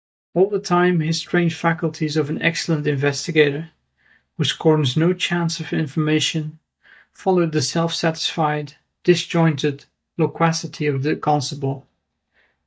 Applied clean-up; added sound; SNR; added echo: neural mask model DeepFilterNet 3.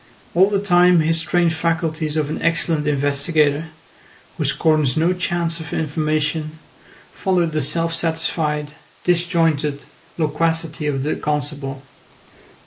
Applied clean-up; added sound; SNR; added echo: neural mask model Resemble Enhance denoiser.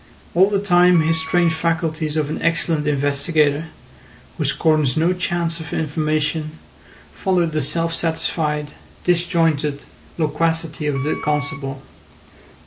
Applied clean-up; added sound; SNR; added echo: none; Wind instrument, woodwind instrument; 14 dB; none.